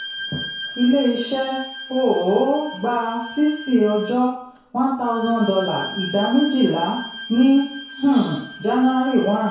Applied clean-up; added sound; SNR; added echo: none; Bowed string instrument; 14 dB; reverberation time 0.6 s.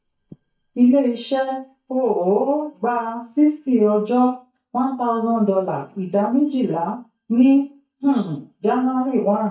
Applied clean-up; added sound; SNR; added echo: neural mask model DeepFilterNet 3.